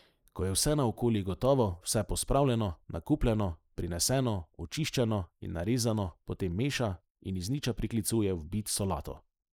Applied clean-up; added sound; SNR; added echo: neural mask model Resemble Enhance denoiser.